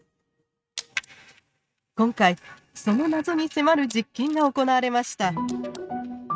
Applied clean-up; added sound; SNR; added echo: neural mask model RNNoise.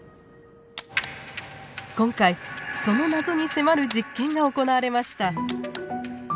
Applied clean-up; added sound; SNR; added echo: none; Camera; 19 dB; none.